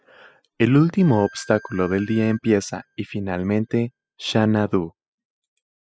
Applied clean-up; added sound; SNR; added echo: classical method spectral subtraction.